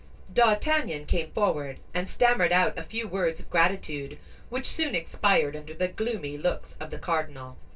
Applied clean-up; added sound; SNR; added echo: none; none; none; reverberation time 0.2 s.